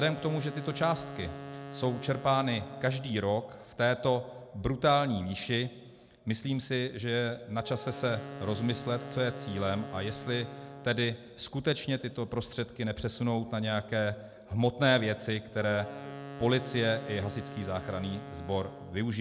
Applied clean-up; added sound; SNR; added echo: none; Wind instrument, woodwind instrument; 14 dB; none.